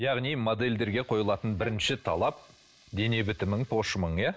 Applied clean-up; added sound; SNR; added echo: neural mask model Resemble Enhance denoiser.